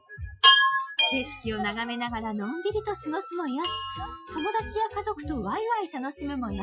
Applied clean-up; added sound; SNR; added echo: classical method Wiener filter.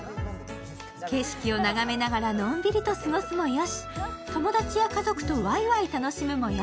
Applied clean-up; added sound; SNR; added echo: none; none; none; none.